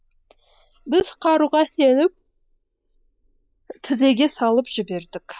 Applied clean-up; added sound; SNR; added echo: neural mask model Resemble Enhance denoiser.